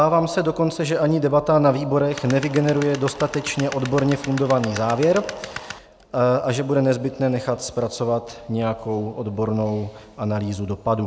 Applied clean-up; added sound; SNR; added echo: none; Tools; 13 dB; none.